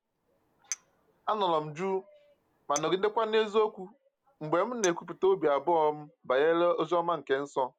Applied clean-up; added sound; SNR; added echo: none; Chink, clink; 18 dB; none.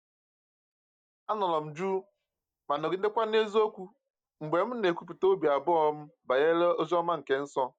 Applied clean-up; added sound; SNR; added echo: neural mask model DeepFilterNet 3.